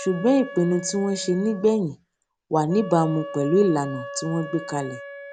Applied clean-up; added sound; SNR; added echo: none; Wind instrument, woodwind instrument; 14 dB; none.